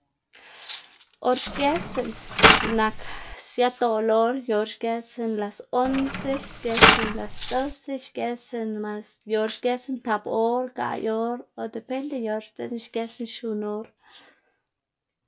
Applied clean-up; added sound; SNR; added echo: none; Cutlery, silverware + Mechanisms; -3 dB; none.